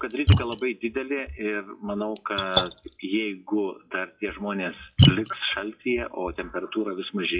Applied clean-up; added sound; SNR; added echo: classical method WPE with log-MMSE.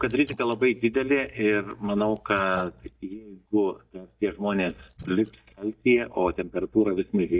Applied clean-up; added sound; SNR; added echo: neural mask model DeepFilterNet 3.